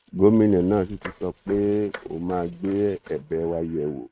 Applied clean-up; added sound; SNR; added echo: neural mask model RNNoise.